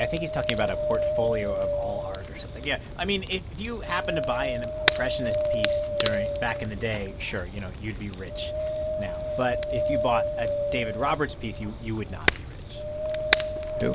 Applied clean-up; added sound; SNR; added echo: none; Crackle + Wind; -3 dB; none.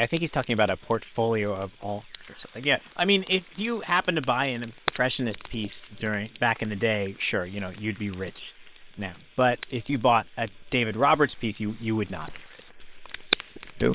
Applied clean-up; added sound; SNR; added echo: neural separator model SepFormer WHAM!.